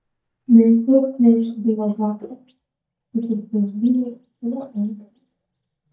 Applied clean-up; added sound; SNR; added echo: neural mask model DeepFilterNet 3.